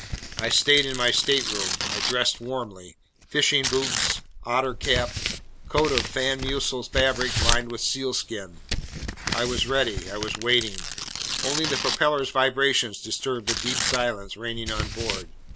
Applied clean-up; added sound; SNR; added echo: none; Tearing; 4 dB; none.